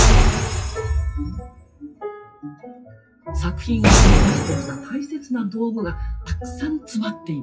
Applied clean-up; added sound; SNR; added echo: classical method WPE with log-MMSE.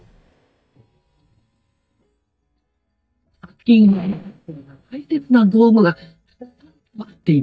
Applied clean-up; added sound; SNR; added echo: neural mask model DeepFilterNet 3.